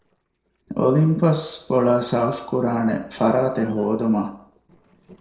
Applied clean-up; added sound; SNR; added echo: neural separator model SepFormer DNS4.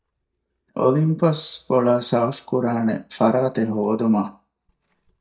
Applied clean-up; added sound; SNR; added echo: neural mask model DeepFilterNet 3.